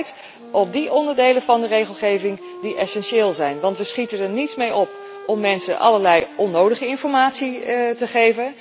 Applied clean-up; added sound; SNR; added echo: none; Wind instrument, woodwind instrument; 18 dB; none.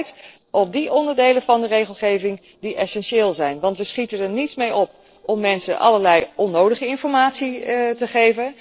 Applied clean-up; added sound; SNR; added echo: neural separator model SepFormer DNS4.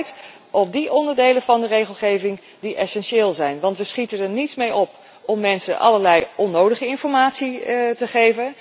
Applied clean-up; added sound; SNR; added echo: none; none; none; none.